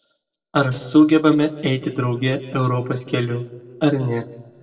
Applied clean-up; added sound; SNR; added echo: neural separator model SepFormer DNS4.